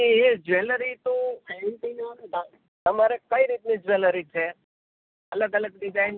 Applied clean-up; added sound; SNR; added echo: none; none; none; none.